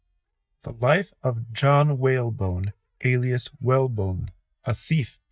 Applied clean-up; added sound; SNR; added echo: neural mask model DeepFilterNet 3.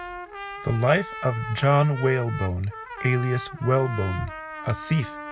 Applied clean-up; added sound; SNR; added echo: none; Trumpet; 12 dB; none.